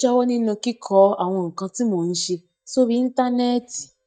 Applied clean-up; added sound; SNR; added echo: neural mask model DeepFilterNet 3.